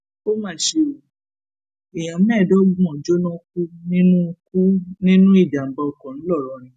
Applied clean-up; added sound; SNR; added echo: none; none; none; none.